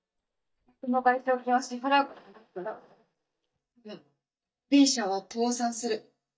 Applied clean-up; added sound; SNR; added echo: neural mask model DeepFilterNet 3.